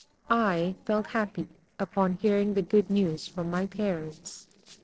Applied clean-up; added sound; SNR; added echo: neural separator model SepFormer DNS4.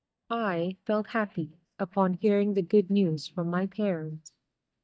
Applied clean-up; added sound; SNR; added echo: neural mask model DeepFilterNet 3.